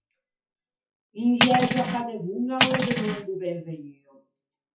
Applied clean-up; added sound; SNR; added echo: classical method WPE with log-MMSE.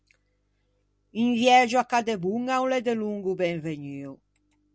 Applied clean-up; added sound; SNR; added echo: none; none; none; none.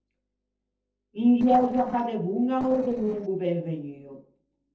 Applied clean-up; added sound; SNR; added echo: neural separator model SepFormer DNS4.